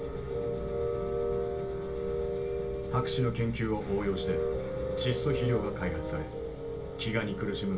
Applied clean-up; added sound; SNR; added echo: none; none; none; reverberation time 0.2 s.